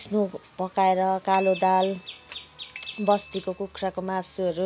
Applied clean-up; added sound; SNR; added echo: none; Bicycle bell; 13 dB; none.